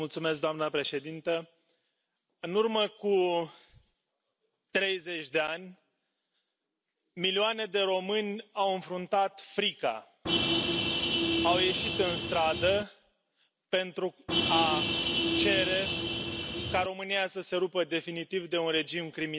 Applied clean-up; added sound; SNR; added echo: none; Vehicle horn, car horn, honking; -2 dB; none.